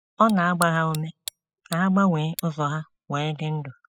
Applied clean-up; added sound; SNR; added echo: classical method spectral subtraction.